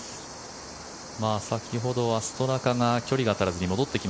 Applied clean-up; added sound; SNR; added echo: none; none; none; none.